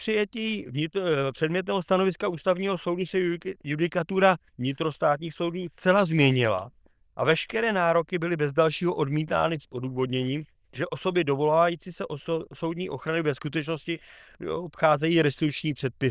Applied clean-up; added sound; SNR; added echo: neural diffusion model UNIVERSE++.